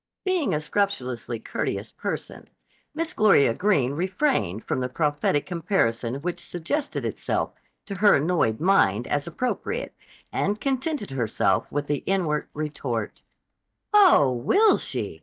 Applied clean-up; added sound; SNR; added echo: neural mask model DeepFilterNet 3.